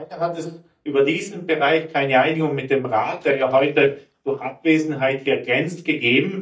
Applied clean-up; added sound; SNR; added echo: neural mask model DeepFilterNet 3.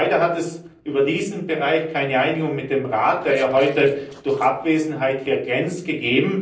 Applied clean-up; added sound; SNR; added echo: neural separator model SepFormer DNS4.